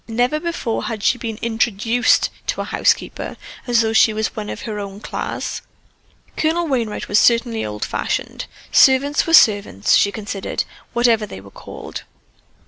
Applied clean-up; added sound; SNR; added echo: none; none; none; none.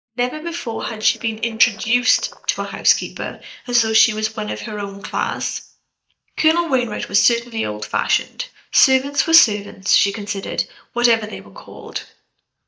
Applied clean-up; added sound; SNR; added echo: neural mask model DeepFilterNet 3.